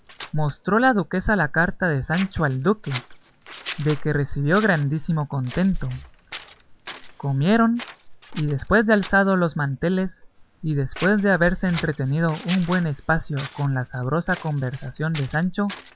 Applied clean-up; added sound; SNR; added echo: none; Scissors + Breathing; 17 dB; none.